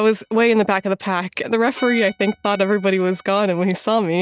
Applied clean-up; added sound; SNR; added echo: neural mask model RNNoise.